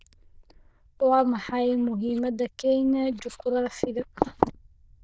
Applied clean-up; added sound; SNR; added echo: neural diffusion model UNIVERSE++.